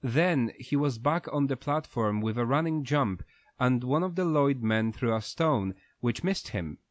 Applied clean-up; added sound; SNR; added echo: none; none; none; none.